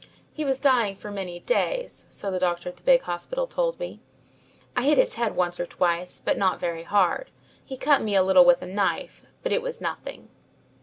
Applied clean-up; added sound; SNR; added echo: none; none; none; none.